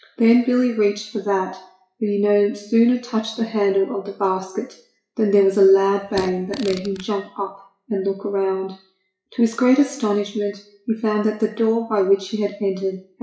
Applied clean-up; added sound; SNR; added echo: classical method WPE with log-MMSE.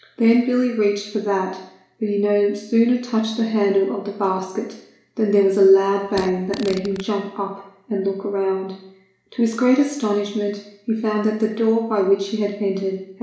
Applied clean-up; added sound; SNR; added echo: none; Fart; 15 dB; reverberation time 0.7 s.